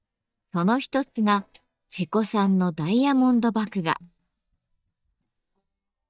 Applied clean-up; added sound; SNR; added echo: neural mask model DeepFilterNet 3.